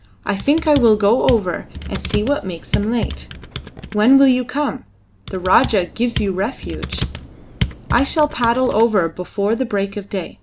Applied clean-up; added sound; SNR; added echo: none; Computer keyboard; 8 dB; none.